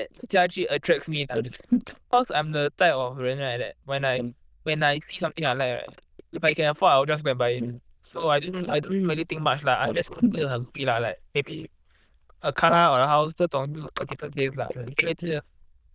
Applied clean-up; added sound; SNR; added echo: neural diffusion model UNIVERSE++.